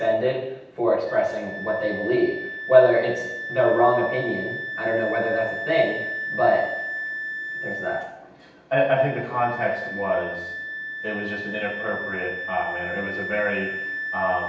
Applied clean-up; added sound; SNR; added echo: none; Wind instrument, woodwind instrument; 8 dB; reverberation time 0.9 s.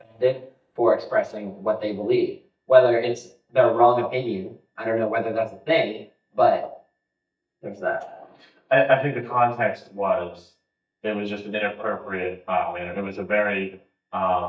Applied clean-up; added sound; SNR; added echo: neural mask model DeepFilterNet 3.